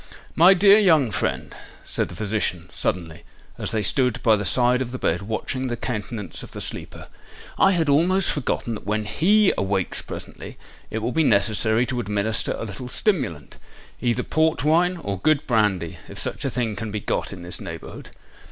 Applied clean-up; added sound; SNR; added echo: none; none; none; none.